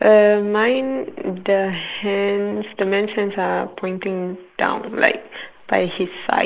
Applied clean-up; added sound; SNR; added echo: neural mask model Resemble Enhance denoiser.